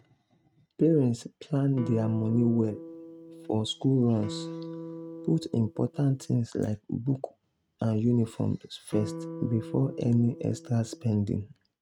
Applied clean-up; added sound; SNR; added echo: neural mask model RNNoise.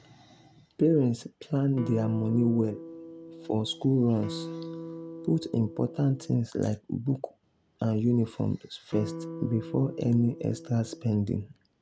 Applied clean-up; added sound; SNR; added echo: none; Electric guitar; 12 dB; none.